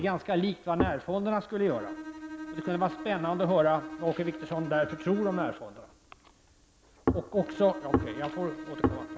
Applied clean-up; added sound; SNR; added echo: none; Bowed string instrument; 12 dB; none.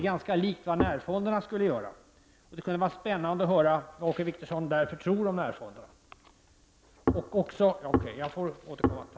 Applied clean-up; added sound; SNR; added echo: none; none; none; none.